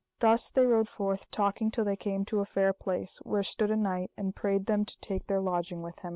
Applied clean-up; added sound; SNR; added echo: none; none; none; none.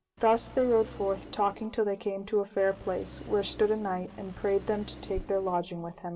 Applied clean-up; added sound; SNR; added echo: none; Engine; 17 dB; reverberation time 2.1 s.